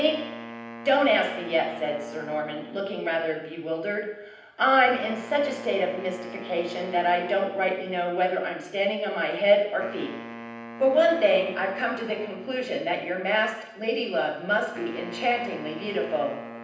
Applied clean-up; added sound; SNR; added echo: none; Wind instrument, woodwind instrument; 15 dB; reverberation time 0.9 s.